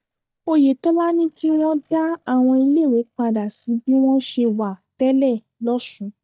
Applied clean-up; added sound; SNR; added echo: neural mask model DeepFilterNet 3.